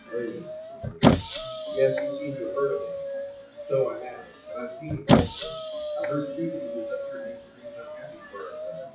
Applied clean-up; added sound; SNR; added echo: classical method WPE with log-MMSE.